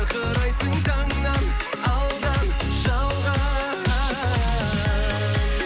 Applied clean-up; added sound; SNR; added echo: none; none; none; none.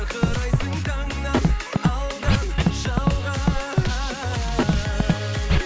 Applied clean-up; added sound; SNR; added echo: none; Scratching (performance technique); -1 dB; none.